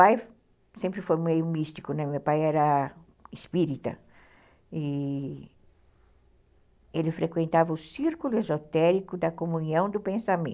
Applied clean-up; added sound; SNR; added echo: none; none; none; none.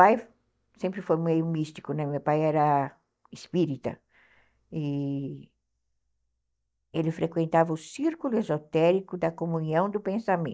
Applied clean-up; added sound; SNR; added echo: neural mask model DeepFilterNet 3.